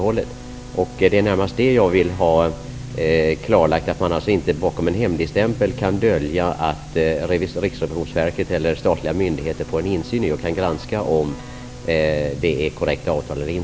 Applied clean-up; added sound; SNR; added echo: none; Keyboard (musical); 17 dB; none.